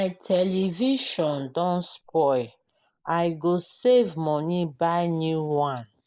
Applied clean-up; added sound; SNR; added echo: neural mask model Resemble Enhance denoiser.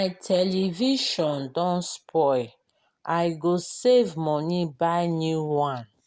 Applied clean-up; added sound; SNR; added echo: none; none; none; none.